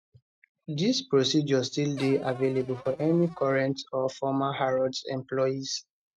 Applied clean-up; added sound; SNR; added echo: neural mask model RNNoise.